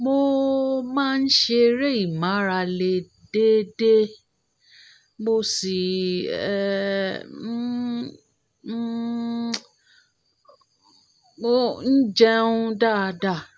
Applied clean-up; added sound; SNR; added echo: none; none; none; none.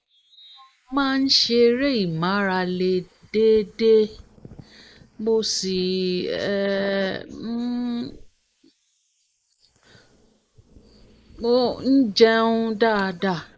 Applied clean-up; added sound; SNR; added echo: neural mask model Resemble Enhance denoiser.